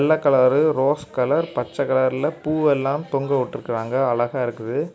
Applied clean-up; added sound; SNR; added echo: none; none; none; none.